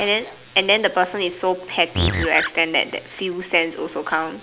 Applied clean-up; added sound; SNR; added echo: none; Animal; 2 dB; none.